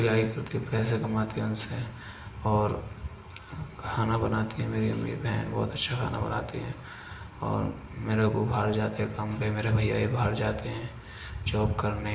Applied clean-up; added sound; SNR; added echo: none; none; none; reverberation time 1.0 s.